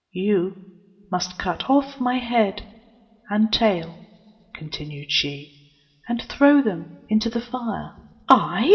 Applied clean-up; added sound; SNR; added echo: none; none; none; reverberation time 1.0 s.